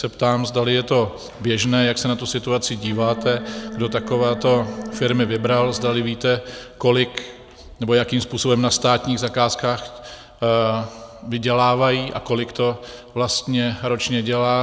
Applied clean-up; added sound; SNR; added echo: none; Organ; 11 dB; none.